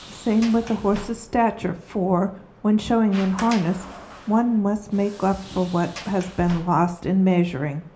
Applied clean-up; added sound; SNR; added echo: none; Sliding door; 18 dB; reverberation time 0.4 s.